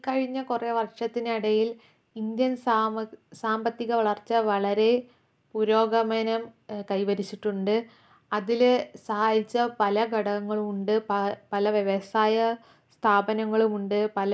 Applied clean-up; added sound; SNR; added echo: none; none; none; none.